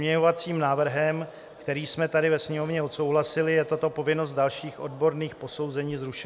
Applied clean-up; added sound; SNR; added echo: none; none; none; none.